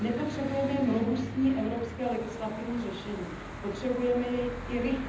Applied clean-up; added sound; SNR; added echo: none; Church bell / Traffic noise, roadway noise; 9 dB; reverberation time 0.8 s.